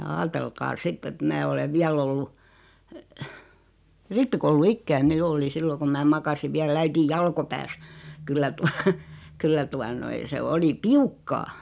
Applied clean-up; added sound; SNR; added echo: none; none; none; none.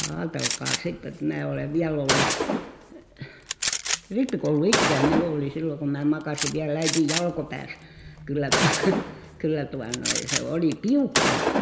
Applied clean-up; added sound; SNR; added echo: none; Gunshot, gunfire; 1 dB; reverberation time 1.4 s.